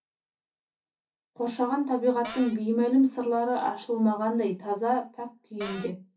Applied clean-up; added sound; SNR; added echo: none; Cupboard open or close; 10 dB; reverberation time 0.3 s.